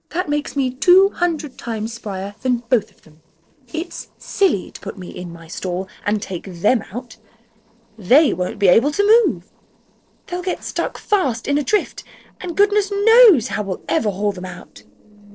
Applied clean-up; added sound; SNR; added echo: neural separator model SepFormer DNS4.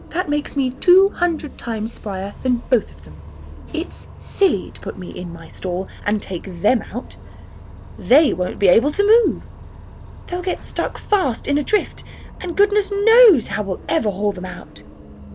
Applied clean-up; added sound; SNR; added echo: none; Bus; 16 dB; none.